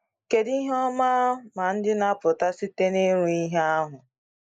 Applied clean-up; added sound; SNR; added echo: neural mask model Resemble Enhance denoiser.